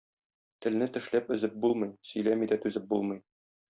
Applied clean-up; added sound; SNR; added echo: none; none; none; none.